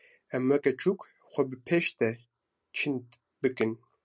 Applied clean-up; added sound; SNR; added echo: none; none; none; none.